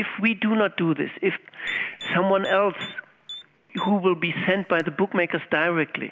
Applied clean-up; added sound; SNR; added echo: none; Typing; 19 dB; none.